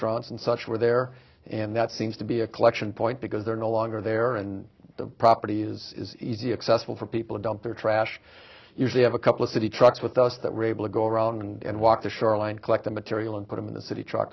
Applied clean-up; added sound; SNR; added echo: none; none; none; none.